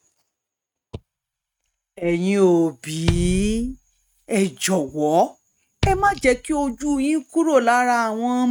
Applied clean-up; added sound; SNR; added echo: neural mask model RNNoise.